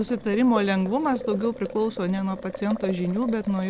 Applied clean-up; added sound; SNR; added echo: none; Boiling; 12 dB; none.